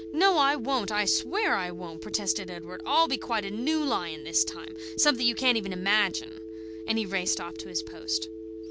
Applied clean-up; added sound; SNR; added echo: none; Telephone; 10 dB; none.